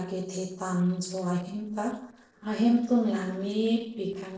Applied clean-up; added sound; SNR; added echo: neural separator model SepFormer DNS4.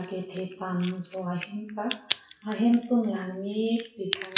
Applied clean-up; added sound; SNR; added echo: classical method WPE with log-MMSE.